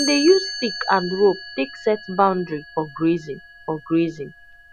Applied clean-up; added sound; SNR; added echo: none; Chime; 12 dB; none.